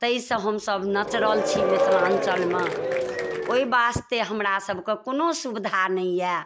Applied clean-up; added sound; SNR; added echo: none; Applause / Crowd / Cheering; 0 dB; none.